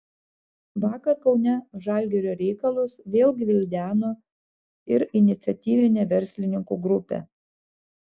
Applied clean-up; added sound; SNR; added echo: none; none; none; none.